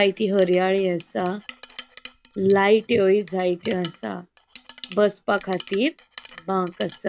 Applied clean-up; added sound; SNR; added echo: none; Chink, clink; 18 dB; none.